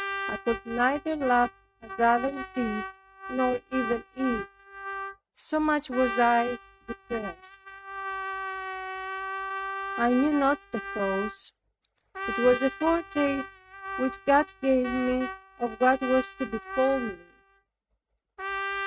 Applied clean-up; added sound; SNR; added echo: neural mask model RNNoise.